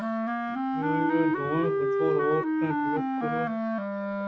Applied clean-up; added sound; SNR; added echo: none; Wind instrument, woodwind instrument; -4 dB; none.